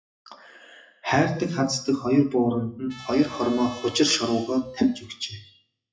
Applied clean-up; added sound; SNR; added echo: classical method WPE with log-MMSE.